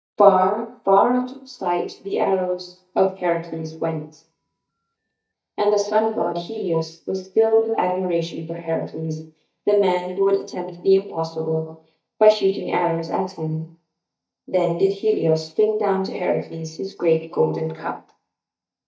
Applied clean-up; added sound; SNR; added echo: neural mask model DeepFilterNet 3.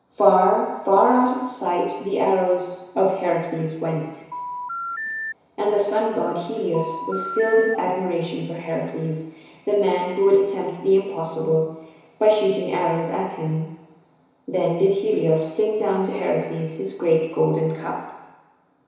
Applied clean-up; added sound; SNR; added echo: none; Telephone; 7 dB; reverberation time 1.0 s.